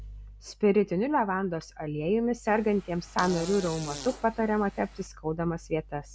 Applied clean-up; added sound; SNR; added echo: none; Fart; 14 dB; none.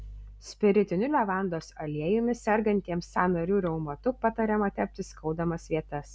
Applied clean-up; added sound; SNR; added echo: none; none; none; none.